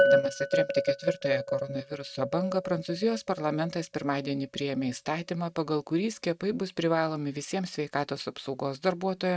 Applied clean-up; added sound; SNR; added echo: neural mask model RNNoise.